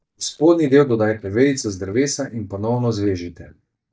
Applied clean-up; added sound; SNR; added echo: neural mask model DeepFilterNet 3.